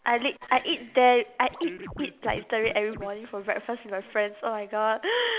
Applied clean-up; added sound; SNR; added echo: none; Scratching (performance technique); 15 dB; none.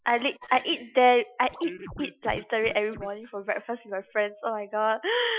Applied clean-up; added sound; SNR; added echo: classical method Wiener filter.